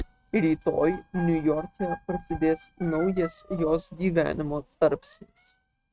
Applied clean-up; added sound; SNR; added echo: neural mask model RNNoise.